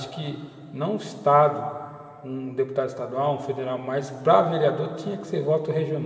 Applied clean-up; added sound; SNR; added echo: none; none; none; reverberation time 2.5 s.